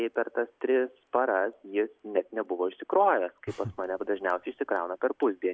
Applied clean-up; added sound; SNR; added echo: none; none; none; none.